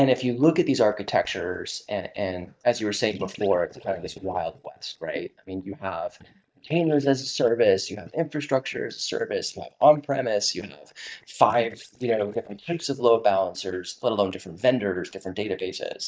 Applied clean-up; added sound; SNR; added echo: neural mask model DeepFilterNet 3.